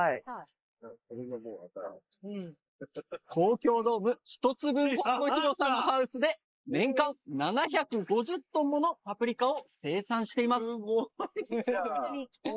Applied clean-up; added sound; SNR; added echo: neural mask model Resemble Enhance denoiser.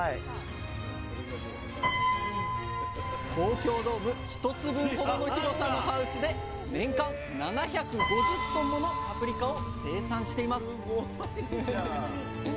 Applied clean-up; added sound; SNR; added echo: none; Piano; 6 dB; none.